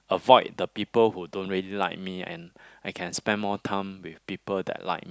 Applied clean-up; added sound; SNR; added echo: none; none; none; none.